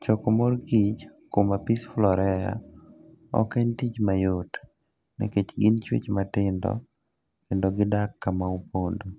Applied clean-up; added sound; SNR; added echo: none; none; none; none.